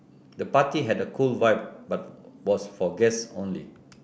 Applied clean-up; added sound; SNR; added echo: none; none; none; none.